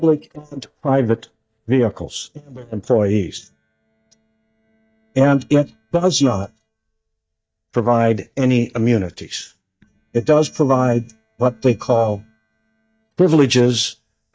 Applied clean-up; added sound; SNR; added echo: neural mask model DeepFilterNet 3.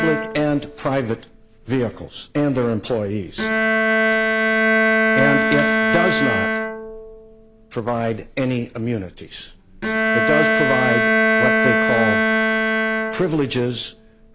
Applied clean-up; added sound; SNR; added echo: none; Bowed string instrument; -3 dB; none.